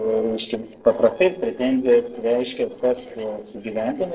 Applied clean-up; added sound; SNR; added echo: neural separator model SepFormer DNS4.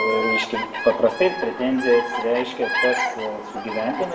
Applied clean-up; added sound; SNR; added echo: none; Bird vocalization, bird call, bird song; 4 dB; reverberation time 0.7 s.